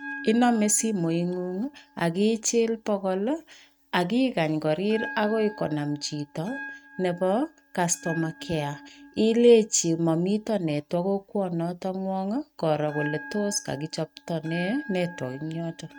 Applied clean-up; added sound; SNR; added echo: neural mask model RNNoise.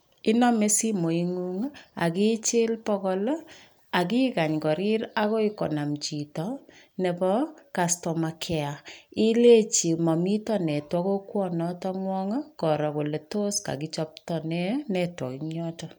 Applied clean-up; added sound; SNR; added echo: none; none; none; none.